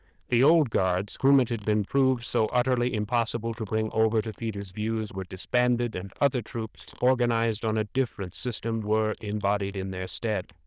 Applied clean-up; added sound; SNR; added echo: neural diffusion model UNIVERSE++.